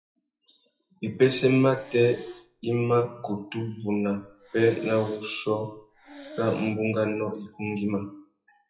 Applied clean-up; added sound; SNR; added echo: classical method WPE with log-MMSE.